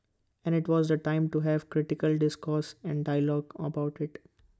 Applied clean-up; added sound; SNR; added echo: none; none; none; none.